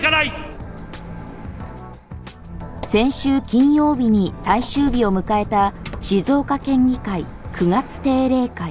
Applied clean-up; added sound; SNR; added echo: none; Squeak; 14 dB; none.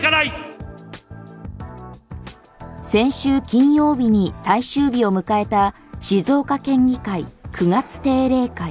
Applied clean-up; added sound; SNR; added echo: none; none; none; none.